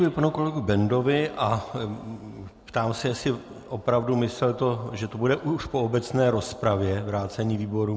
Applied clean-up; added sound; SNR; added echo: none; none; none; none.